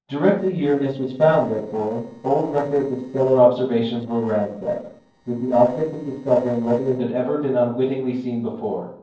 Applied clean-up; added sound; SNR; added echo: neural separator model SepFormer DNS4.